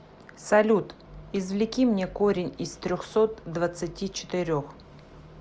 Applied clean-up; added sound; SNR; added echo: none; none; none; none.